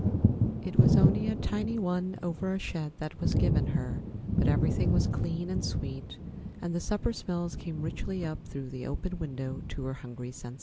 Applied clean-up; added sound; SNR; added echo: none; Thunder; -3 dB; none.